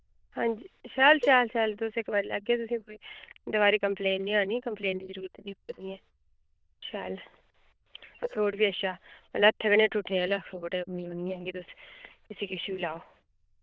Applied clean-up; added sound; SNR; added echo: neural diffusion model UNIVERSE++.